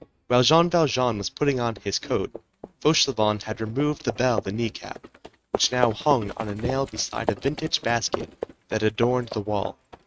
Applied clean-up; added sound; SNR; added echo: neural mask model RNNoise.